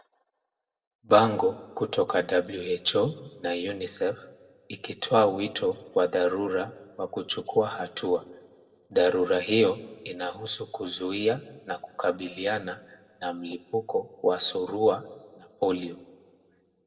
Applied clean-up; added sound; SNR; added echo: none; none; none; reverberation time 0.9 s.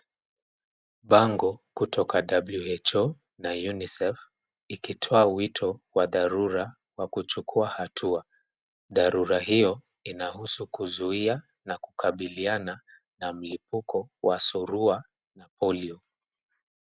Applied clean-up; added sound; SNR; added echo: none; none; none; none.